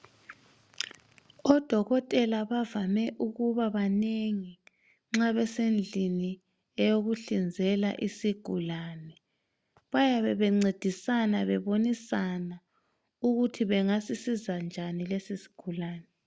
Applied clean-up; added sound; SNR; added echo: none; none; none; none.